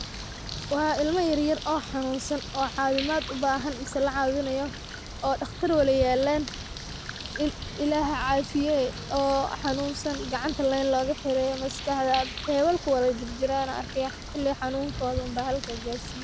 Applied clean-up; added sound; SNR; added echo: none; Bird; 10 dB; none.